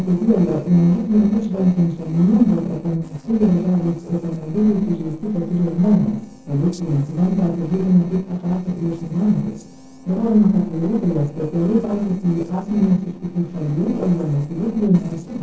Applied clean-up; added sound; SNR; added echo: neural separator model SepFormer DNS4.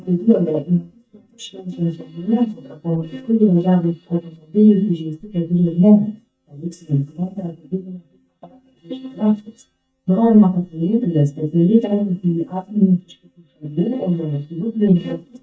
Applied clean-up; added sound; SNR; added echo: neural mask model DeepFilterNet 3.